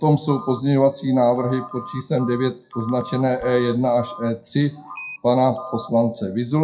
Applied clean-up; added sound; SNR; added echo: classical method WPE with log-MMSE.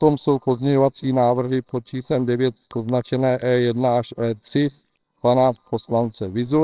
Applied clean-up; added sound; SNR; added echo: neural separator model SepFormer WHAMR!.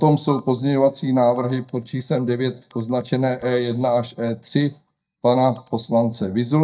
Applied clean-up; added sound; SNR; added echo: neural mask model DeepFilterNet 3.